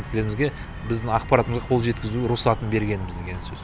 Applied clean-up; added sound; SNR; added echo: none; none; none; none.